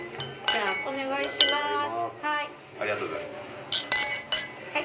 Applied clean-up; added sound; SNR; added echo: none; Chink, clink; -1 dB; reverberation time 0.5 s.